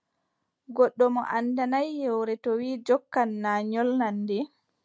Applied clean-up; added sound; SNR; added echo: none; none; none; none.